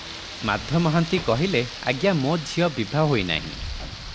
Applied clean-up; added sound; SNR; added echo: none; Rain; 11 dB; none.